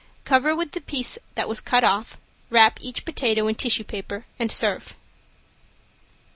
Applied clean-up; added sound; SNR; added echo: none; none; none; none.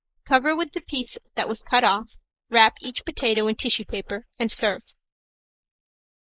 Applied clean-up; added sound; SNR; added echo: neural mask model Resemble Enhance denoiser.